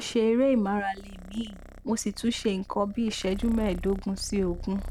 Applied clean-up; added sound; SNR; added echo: none; Purr; 13 dB; none.